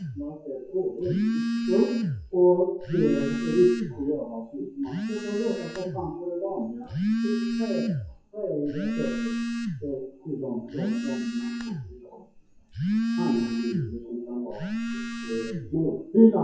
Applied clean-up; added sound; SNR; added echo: classical method WPE with log-MMSE.